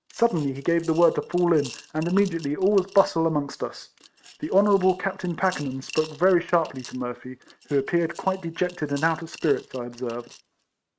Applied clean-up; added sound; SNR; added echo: neural mask model RNNoise.